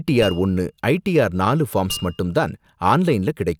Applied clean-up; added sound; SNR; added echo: none; Mallet percussion; 17 dB; none.